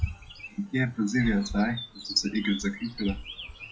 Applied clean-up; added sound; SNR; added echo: classical method log-MMSE.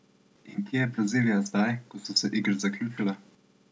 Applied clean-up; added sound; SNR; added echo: none; none; none; none.